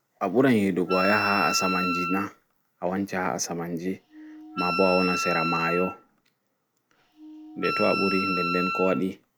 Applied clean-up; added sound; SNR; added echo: none; Wind instrument, woodwind instrument; 4 dB; none.